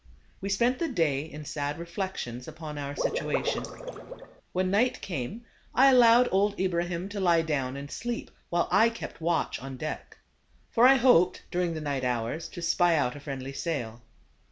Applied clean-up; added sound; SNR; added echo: none; Water / Liquid; 4 dB; none.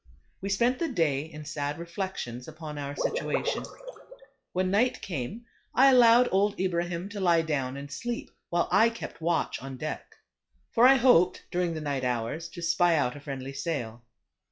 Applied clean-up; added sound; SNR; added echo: classical method log-MMSE.